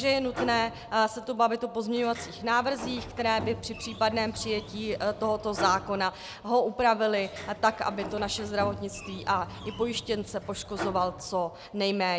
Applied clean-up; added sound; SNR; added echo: none; Sliding door; 12 dB; none.